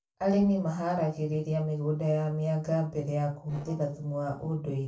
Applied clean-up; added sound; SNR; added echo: neural separator model SepFormer DNS4.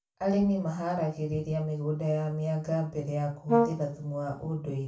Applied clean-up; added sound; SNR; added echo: none; Brass instrument; -1 dB; reverberation time 0.3 s.